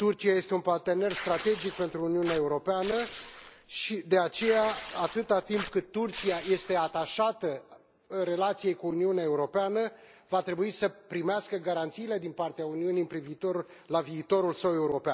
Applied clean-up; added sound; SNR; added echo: none; Tearing; 13 dB; none.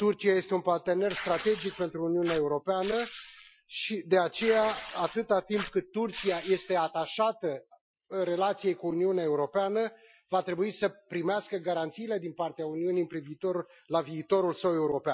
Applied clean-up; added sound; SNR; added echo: classical method Wiener filter.